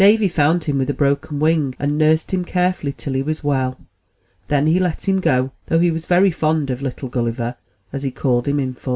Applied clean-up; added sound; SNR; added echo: none; none; none; none.